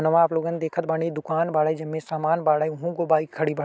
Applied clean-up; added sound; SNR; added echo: none; none; none; none.